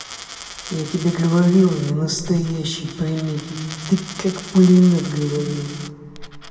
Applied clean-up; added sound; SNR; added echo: none; Coin (dropping); 17 dB; reverberation time 2.3 s.